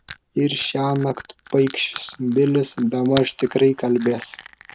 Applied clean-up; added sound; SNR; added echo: none; Crushing; 19 dB; none.